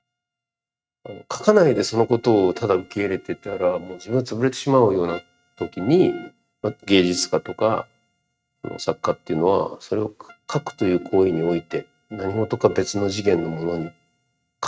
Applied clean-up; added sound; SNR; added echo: neural mask model RNNoise.